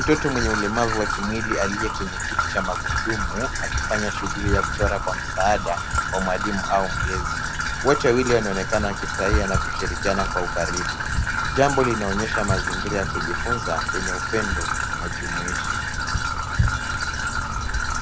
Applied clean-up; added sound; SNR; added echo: none; Trickle, dribble / Traffic noise, roadway noise; -2 dB; none.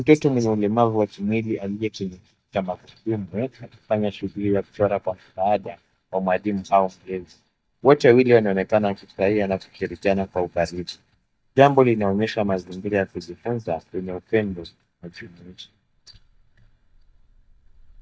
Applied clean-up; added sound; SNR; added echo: neural mask model DeepFilterNet 3.